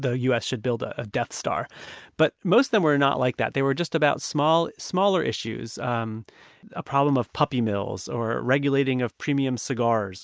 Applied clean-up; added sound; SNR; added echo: none; none; none; none.